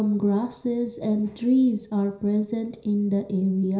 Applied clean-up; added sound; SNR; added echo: none; none; none; reverberation time 0.5 s.